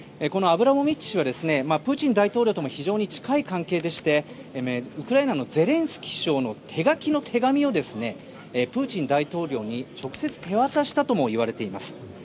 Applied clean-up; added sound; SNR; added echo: none; none; none; none.